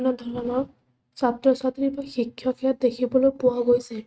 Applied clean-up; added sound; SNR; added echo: neural mask model RNNoise.